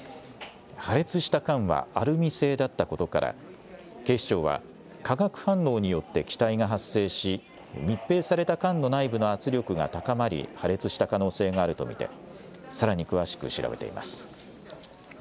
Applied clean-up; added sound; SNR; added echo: none; none; none; none.